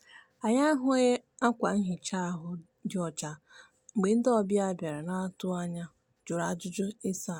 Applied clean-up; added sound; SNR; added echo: none; none; none; none.